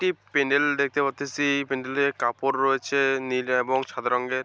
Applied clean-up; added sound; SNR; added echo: none; none; none; none.